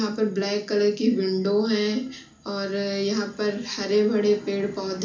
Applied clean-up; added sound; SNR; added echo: none; none; none; reverberation time 0.4 s.